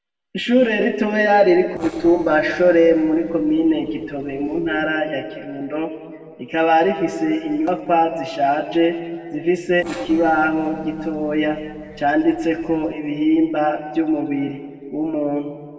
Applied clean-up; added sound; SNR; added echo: neural separator model SepFormer DNS4.